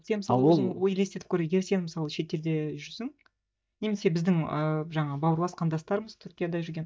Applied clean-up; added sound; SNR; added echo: neural mask model DeepFilterNet 3.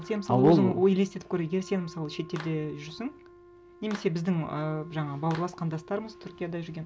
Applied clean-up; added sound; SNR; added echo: none; Wind instrument, woodwind instrument + Clapping; 19 dB; none.